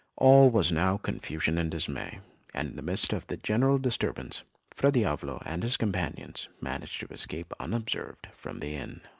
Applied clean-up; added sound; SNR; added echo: none; none; none; none.